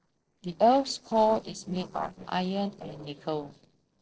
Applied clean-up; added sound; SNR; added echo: neural separator model SepFormer DNS4.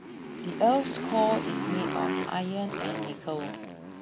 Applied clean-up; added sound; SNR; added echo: none; Motorcycle; 4 dB; none.